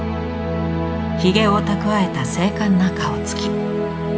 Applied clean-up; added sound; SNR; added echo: none; none; none; reverberation time 2.2 s.